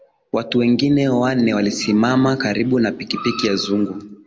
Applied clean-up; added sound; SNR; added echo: none; none; none; none.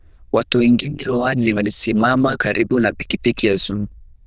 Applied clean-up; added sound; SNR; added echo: neural diffusion model UNIVERSE++.